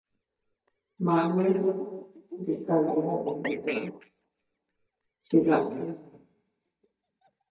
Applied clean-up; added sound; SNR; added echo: neural mask model DeepFilterNet 3.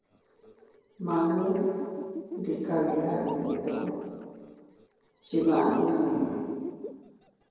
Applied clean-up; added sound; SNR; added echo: neural separator model SepFormer DNS4.